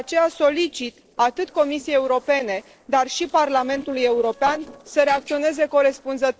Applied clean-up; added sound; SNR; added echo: neural separator model SepFormer DNS4.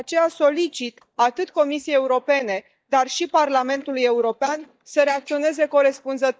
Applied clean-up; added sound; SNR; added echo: neural mask model DeepFilterNet 3.